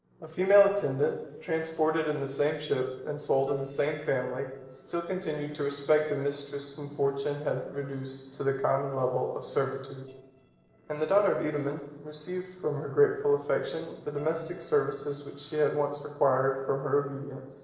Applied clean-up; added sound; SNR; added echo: neural separator model SepFormer DNS4.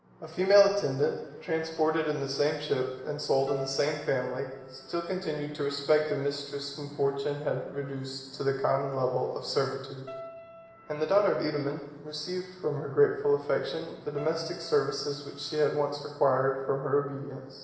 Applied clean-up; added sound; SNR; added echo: none; Keyboard (musical); 17 dB; reverberation time 0.9 s.